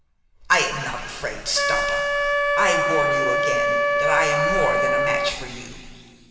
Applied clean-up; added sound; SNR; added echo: none; Wind instrument, woodwind instrument; -3 dB; reverberation time 2.5 s.